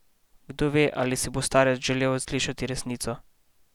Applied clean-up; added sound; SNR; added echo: none; none; none; none.